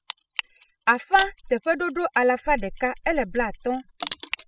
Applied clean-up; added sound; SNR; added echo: classical method spectral subtraction.